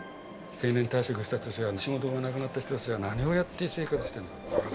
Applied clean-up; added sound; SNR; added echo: none; Mechanisms; 9 dB; none.